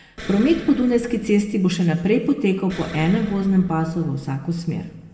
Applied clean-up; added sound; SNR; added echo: none; Explosion; 18 dB; reverberation time 1.4 s.